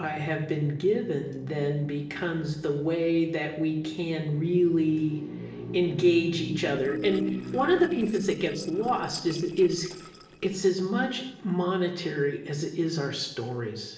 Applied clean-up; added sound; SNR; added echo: neural separator model SepFormer DNS4.